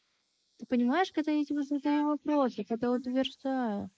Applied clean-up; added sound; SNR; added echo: neural mask model Resemble Enhance denoiser.